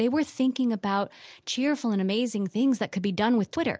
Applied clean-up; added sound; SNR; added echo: none; none; none; none.